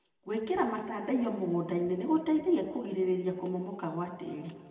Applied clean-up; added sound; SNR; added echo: none; none; none; reverberation time 1.9 s.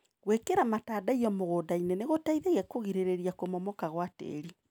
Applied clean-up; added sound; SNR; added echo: none; none; none; none.